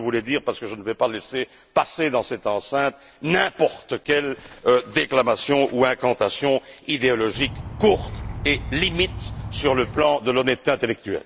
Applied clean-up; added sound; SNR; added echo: none; Insect; 9 dB; none.